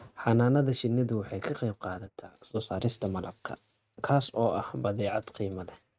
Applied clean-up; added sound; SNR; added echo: neural mask model RNNoise.